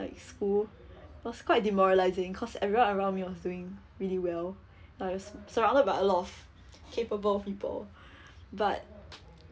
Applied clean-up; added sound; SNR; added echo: none; none; none; none.